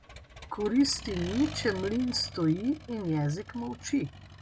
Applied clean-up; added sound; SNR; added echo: none; Accelerating, revving, vroom; 13 dB; none.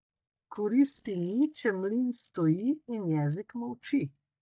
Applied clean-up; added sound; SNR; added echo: neural mask model DeepFilterNet 3.